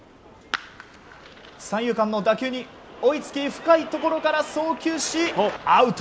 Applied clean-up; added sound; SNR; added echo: none; none; none; none.